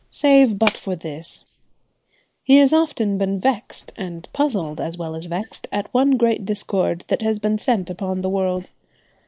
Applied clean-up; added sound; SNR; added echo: neural mask model Resemble Enhance denoiser.